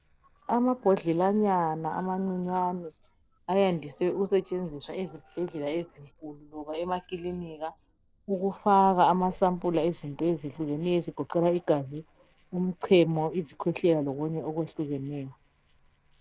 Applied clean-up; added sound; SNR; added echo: neural separator model SepFormer DNS4.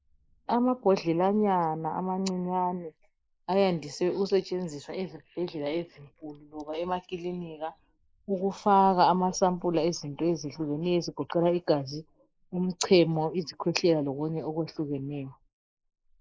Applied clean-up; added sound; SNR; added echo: neural mask model Resemble Enhance denoiser.